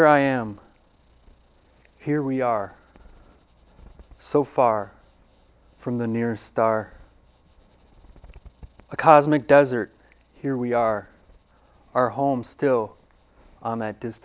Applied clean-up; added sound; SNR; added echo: none; none; none; none.